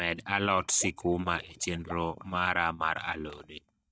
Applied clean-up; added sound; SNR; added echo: neural mask model DeepFilterNet 3.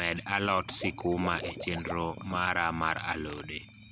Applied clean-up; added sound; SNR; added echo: none; Water / Liquid; 14 dB; none.